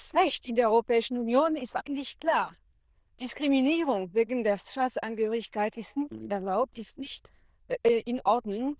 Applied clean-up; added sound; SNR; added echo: neural diffusion model UNIVERSE++.